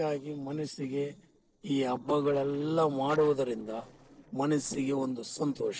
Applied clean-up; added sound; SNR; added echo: neural separator model SepFormer DNS4.